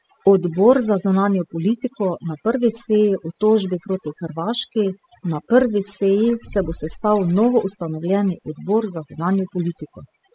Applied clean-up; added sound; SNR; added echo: classical method spectral subtraction.